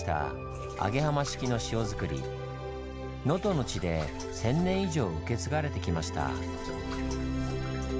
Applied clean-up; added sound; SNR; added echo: none; Liquid; 13 dB; none.